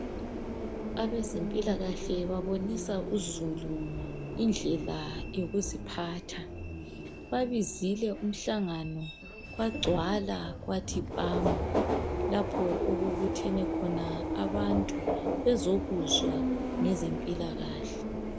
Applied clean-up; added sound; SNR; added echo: none; Subway, metro, underground; 1 dB; none.